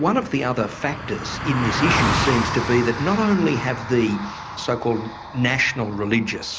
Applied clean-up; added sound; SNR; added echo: none; Car passing by; 5 dB; none.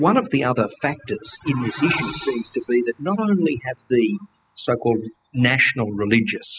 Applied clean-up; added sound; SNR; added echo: classical method spectral subtraction.